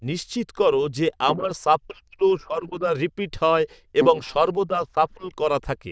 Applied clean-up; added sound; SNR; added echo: neural diffusion model UNIVERSE++.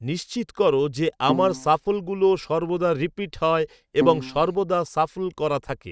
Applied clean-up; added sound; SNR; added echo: neural mask model RNNoise.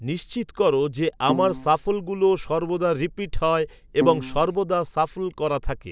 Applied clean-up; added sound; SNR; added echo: none; Keyboard (musical); 6 dB; none.